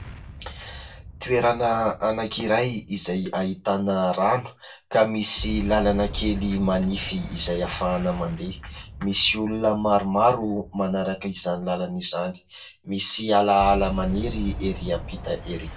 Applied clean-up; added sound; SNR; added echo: none; Boom; 14 dB; reverberation time 0.2 s.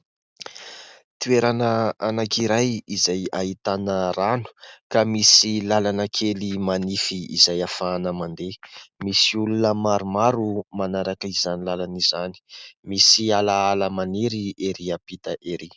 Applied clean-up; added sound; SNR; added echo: none; none; none; none.